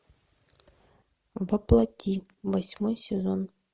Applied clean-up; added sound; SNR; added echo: none; none; none; none.